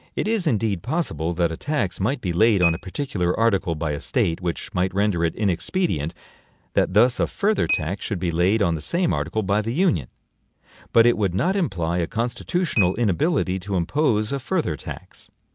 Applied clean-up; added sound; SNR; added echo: none; Chink, clink; 17 dB; none.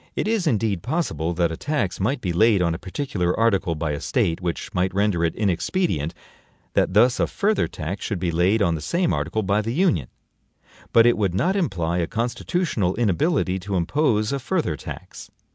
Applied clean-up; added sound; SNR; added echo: none; none; none; none.